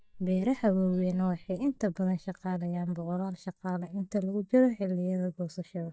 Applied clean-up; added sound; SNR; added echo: neural mask model DeepFilterNet 3.